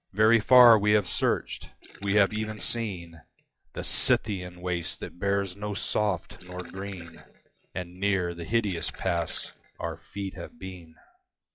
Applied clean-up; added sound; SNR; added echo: classical method log-MMSE.